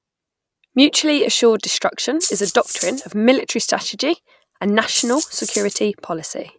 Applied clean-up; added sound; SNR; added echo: none; Rattle (instrument); 7 dB; none.